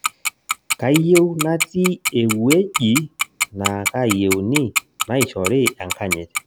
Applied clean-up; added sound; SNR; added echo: none; Tick-tock; 6 dB; none.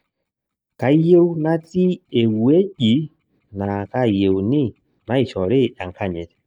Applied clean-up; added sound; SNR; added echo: neural mask model DeepFilterNet 3.